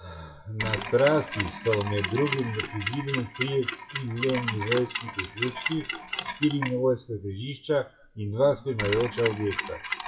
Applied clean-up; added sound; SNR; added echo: classical method WPE with log-MMSE.